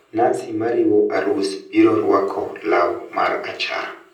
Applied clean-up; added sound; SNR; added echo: none; none; none; reverberation time 0.6 s.